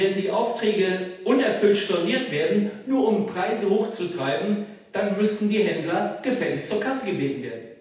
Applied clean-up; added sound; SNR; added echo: none; none; none; reverberation time 0.8 s.